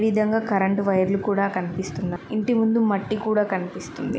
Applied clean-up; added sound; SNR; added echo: none; none; none; none.